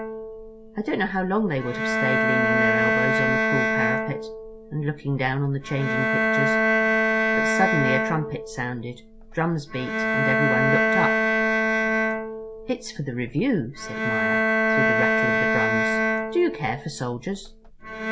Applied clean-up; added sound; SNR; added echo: none; Bowed string instrument; -4 dB; none.